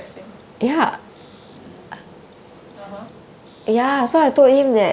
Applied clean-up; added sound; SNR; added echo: none; none; none; none.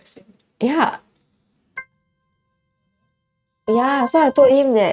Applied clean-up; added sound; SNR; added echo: neural mask model RNNoise.